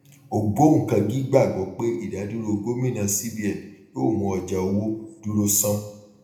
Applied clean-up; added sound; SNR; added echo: none; none; none; reverberation time 0.7 s.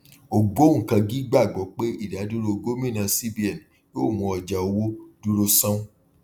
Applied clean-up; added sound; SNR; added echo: none; none; none; none.